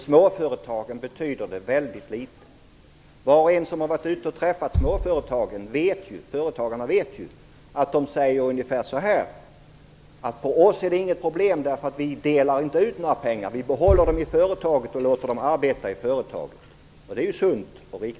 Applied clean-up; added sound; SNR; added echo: none; Bass drum; 13 dB; none.